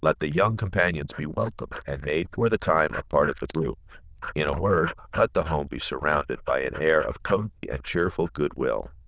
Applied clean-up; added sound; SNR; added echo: neural diffusion model UNIVERSE++.